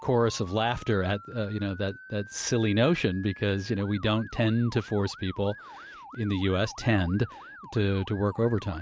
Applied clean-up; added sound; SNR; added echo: none; Motor vehicle (road) / Siren; 19 dB; none.